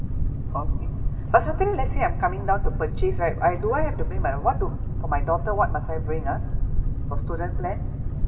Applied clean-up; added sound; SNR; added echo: none; Boat, Water vehicle; -3 dB; reverberation time 1.9 s.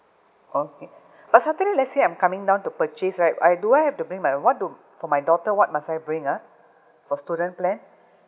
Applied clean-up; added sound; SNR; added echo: none; none; none; none.